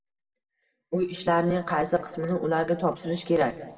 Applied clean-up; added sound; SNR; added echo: none; none; none; reverberation time 1.5 s.